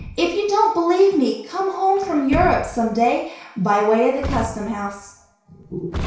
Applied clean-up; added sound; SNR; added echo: none; Truck; 13 dB; reverberation time 0.6 s.